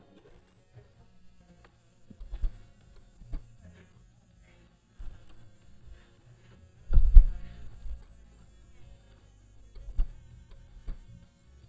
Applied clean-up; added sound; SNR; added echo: neural mask model DeepFilterNet 3.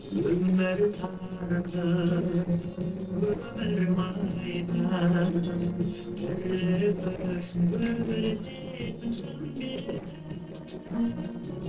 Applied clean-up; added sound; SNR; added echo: neural separator model SepFormer DNS4.